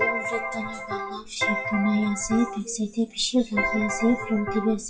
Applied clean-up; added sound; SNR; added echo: classical method WPE with log-MMSE.